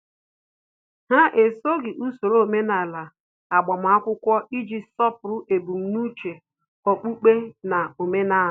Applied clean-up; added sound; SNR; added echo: none; none; none; none.